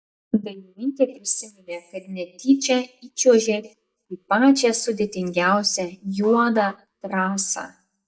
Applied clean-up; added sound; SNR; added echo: neural mask model DeepFilterNet 3.